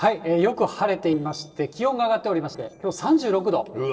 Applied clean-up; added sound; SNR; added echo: neural separator model SepFormer DNS4.